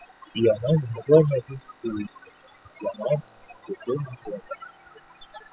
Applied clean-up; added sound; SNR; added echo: classical method spectral subtraction.